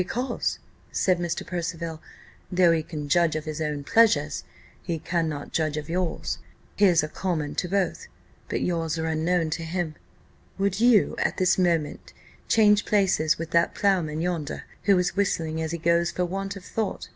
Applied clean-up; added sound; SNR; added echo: none; none; none; none.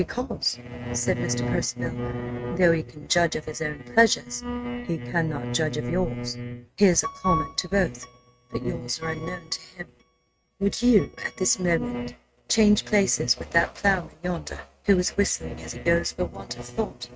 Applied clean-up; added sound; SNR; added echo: neural mask model RNNoise.